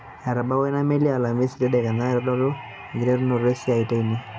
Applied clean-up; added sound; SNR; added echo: none; none; none; none.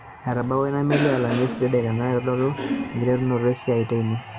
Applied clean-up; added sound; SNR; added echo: none; Cough; 8 dB; none.